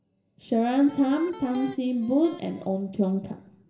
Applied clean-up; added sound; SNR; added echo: none; Electric guitar; 17 dB; reverberation time 0.7 s.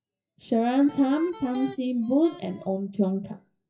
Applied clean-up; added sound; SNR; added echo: classical method WPE with log-MMSE.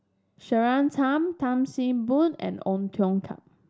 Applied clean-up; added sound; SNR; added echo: none; none; none; none.